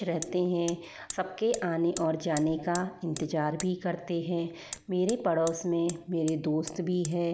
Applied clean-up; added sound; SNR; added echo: none; Hammer; 16 dB; none.